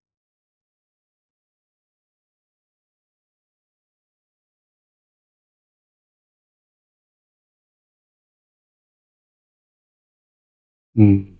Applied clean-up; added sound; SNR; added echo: neural mask model DeepFilterNet 3.